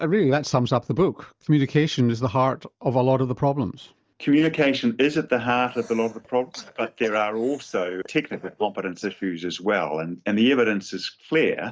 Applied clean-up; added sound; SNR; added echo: neural mask model DeepFilterNet 3.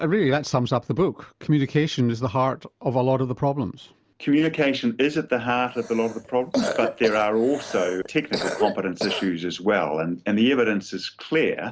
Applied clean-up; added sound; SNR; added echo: none; Cough; 8 dB; none.